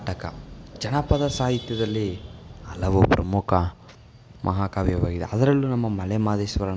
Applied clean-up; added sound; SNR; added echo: none; none; none; none.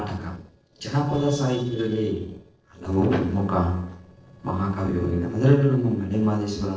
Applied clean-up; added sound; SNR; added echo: neural separator model SepFormer DNS4.